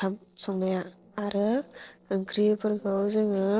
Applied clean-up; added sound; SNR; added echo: neural separator model SepFormer DNS4.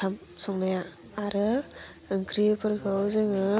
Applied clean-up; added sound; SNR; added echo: none; none; none; none.